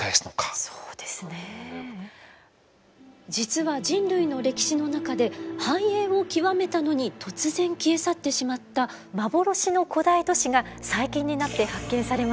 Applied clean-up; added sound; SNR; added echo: none; none; none; none.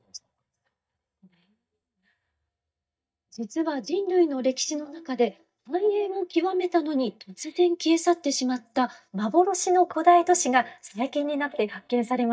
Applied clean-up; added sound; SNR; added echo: neural mask model DeepFilterNet 3.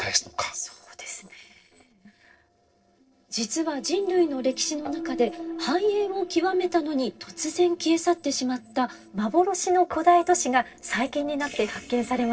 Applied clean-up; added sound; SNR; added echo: neural separator model SepFormer DNS4.